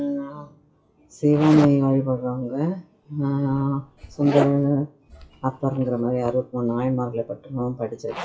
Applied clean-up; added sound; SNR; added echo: classical method WPE with log-MMSE.